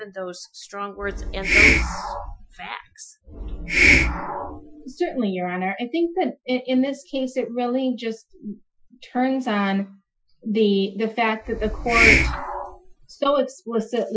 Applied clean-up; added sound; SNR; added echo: classical method Wiener filter.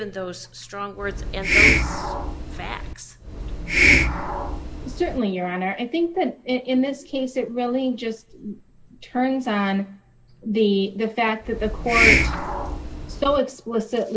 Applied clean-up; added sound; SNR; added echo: none; Hiss; -4 dB; none.